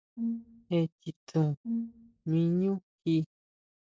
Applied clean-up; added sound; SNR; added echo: neural separator model SepFormer DNS4.